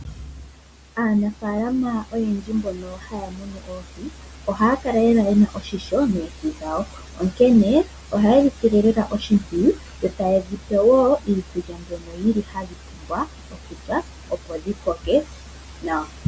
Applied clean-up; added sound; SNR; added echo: none; none; none; none.